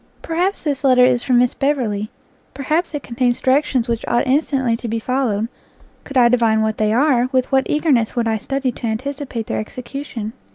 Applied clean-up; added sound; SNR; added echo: none; none; none; none.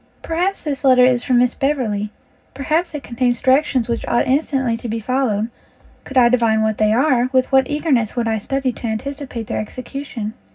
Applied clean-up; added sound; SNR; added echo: none; none; none; reverberation time 0.4 s.